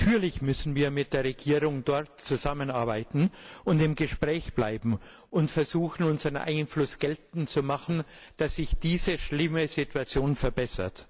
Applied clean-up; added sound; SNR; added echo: none; none; none; none.